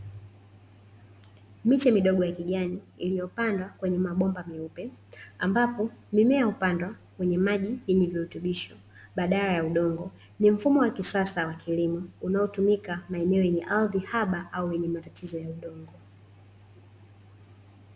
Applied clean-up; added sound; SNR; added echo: none; none; none; none.